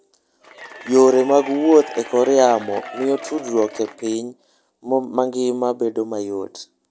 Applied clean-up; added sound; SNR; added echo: none; Applause / Crowd / Cheering; 15 dB; none.